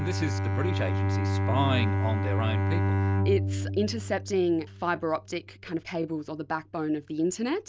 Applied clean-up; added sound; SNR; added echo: none; Bowed string instrument; -1 dB; none.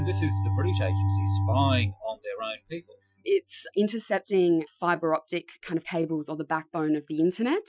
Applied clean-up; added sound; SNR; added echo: classical method Wiener filter.